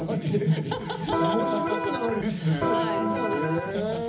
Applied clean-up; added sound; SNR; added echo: none; Electric guitar; 0 dB; reverberation time 0.4 s.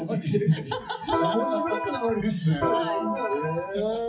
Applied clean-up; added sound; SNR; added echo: classical method WPE with log-MMSE.